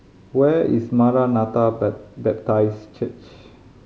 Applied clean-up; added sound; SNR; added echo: none; none; none; none.